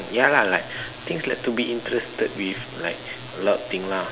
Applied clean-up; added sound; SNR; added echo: none; none; none; none.